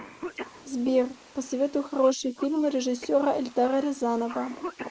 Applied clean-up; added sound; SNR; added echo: neural mask model Resemble Enhance denoiser.